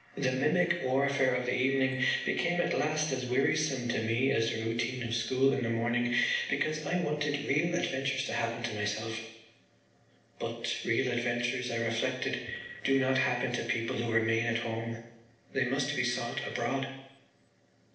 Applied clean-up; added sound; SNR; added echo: neural separator model SepFormer DNS4.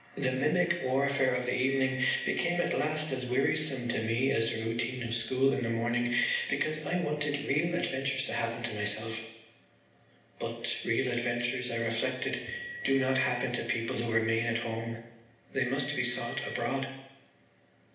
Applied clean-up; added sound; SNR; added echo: none; Telephone; 15 dB; reverberation time 0.8 s.